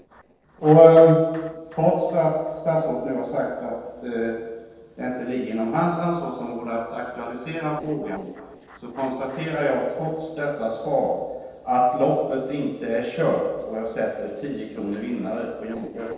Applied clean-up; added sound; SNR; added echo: neural separator model SepFormer DNS4.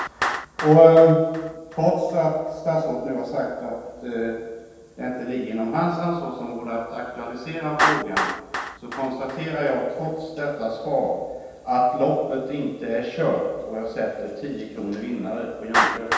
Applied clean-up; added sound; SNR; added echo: none; Clapping; 8 dB; reverberation time 1.2 s.